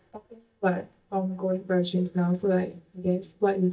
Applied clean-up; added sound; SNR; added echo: neural mask model DeepFilterNet 3.